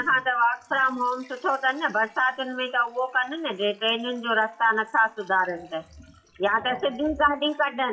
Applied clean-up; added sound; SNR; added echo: classical method WPE with log-MMSE.